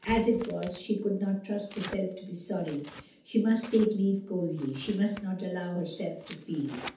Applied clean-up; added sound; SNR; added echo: none; Tearing; 18 dB; reverberation time 0.6 s.